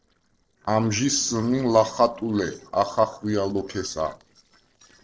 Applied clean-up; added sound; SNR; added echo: neural separator model SepFormer DNS4.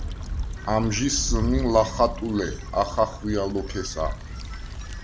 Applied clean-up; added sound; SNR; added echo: none; Stream / Trickle, dribble / Traffic noise, roadway noise; 5 dB; none.